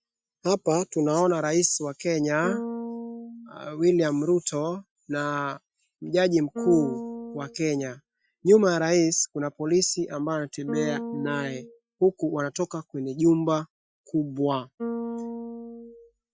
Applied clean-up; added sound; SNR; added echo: classical method Wiener filter.